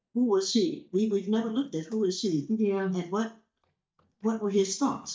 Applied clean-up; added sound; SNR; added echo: neural mask model DeepFilterNet 3.